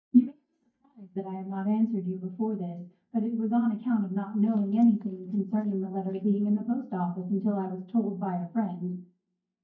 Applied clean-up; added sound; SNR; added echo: neural mask model DeepFilterNet 3.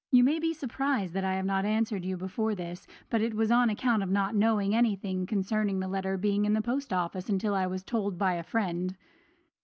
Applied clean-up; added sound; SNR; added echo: none; none; none; none.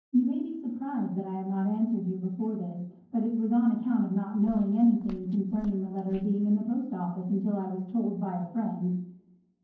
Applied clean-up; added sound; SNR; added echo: neural separator model SepFormer DNS4.